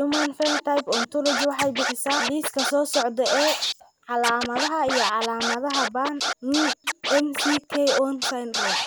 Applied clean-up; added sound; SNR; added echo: none; Scratching (performance technique); 3 dB; none.